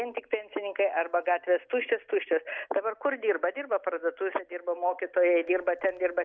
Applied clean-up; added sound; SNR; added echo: none; none; none; none.